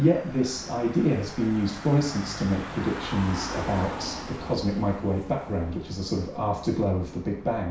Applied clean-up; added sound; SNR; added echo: none; Engine / Car; 12 dB; reverberation time 0.6 s.